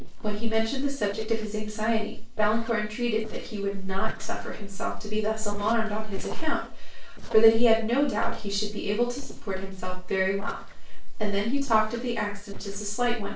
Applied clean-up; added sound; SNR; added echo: neural separator model SepFormer DNS4.